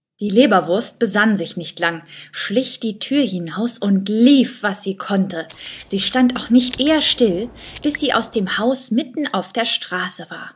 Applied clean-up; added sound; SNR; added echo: neural mask model DeepFilterNet 3.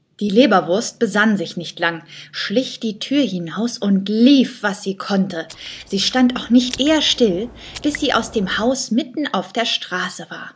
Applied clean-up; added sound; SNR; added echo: none; Raindrop; 18 dB; none.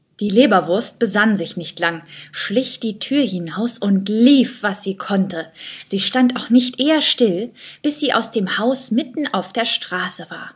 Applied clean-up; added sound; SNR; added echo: none; none; none; none.